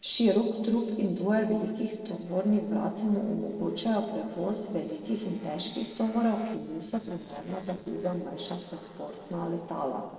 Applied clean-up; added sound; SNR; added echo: neural separator model SepFormer DNS4.